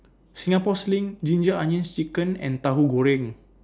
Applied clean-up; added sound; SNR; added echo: none; none; none; none.